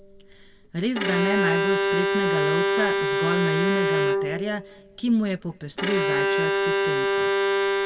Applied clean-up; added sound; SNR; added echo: none; Bowed string instrument; -4 dB; reverberation time 1.2 s.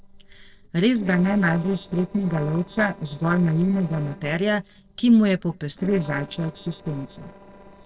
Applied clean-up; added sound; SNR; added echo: neural separator model SepFormer DNS4.